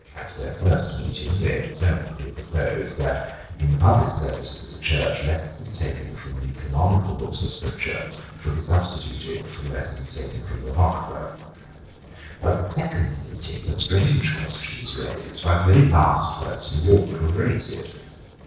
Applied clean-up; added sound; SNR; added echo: neural separator model SepFormer DNS4.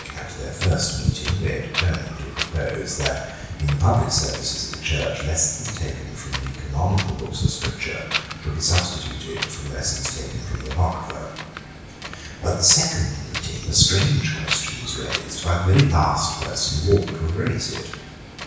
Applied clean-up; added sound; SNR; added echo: none; Wind; 7 dB; reverberation time 1.1 s.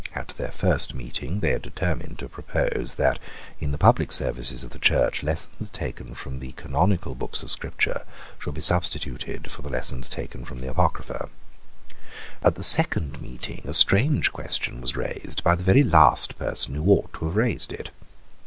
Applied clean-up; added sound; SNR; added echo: none; none; none; none.